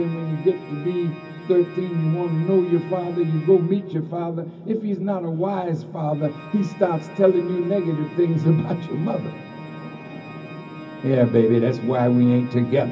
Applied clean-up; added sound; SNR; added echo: none; Organ; 18 dB; reverberation time 0.4 s.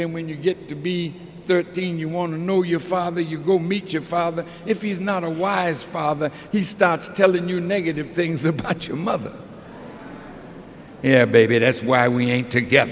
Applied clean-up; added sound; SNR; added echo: none; none; none; none.